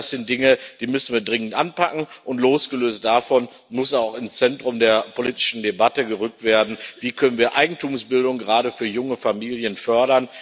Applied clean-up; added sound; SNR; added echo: none; none; none; none.